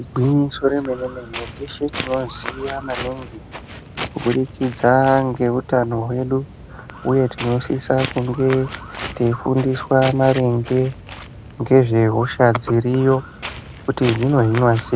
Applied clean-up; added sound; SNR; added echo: none; Walk, footsteps; 14 dB; none.